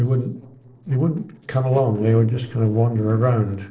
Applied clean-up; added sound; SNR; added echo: neural separator model SepFormer DNS4.